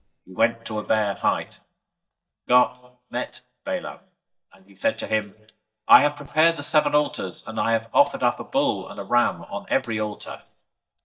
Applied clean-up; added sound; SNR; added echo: neural mask model DeepFilterNet 3.